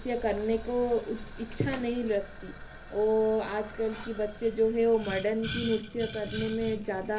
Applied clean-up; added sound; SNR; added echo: none; Boiling; 10 dB; reverberation time 0.3 s.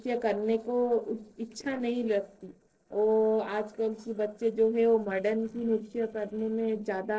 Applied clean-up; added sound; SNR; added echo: neural separator model SepFormer DNS4.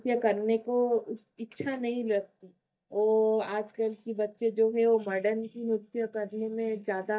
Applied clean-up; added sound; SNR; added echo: neural mask model DeepFilterNet 3.